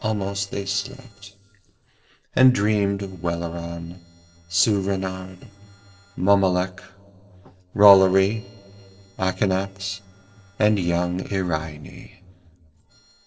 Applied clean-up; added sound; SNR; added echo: neural separator model SepFormer DNS4.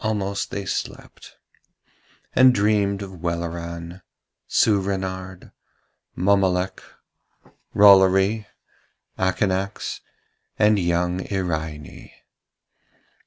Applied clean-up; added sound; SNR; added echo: none; none; none; none.